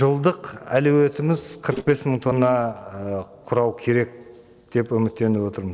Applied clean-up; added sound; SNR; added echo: neural separator model SepFormer DNS4.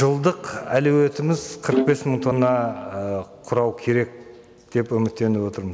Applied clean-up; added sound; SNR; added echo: none; Bowed string instrument; 6 dB; none.